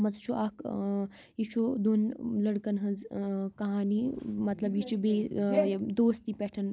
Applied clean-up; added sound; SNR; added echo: none; none; none; none.